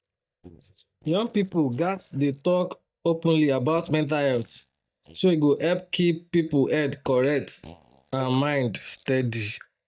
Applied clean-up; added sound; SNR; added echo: neural mask model DeepFilterNet 3.